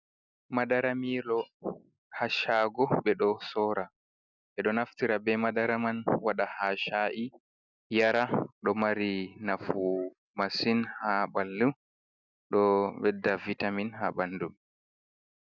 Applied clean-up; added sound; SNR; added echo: none; none; none; none.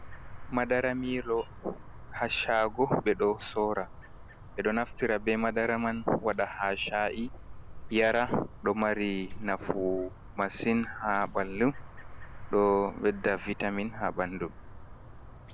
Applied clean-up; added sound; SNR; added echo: none; Chirp, tweet; 13 dB; none.